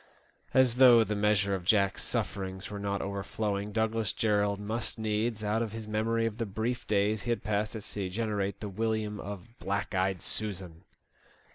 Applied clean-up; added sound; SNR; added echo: none; none; none; none.